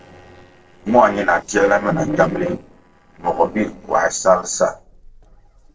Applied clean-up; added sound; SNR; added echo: neural separator model SepFormer DNS4.